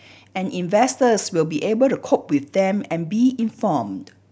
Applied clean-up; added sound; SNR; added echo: none; none; none; none.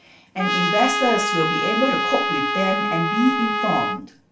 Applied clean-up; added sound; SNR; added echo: none; Trumpet; 0 dB; reverberation time 0.3 s.